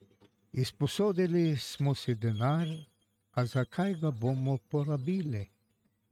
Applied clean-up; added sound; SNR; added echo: neural mask model RNNoise.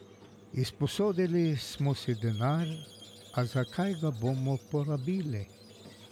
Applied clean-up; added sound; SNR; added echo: none; Squeak; 20 dB; none.